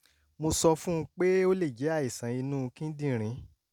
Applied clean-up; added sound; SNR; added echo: none; none; none; none.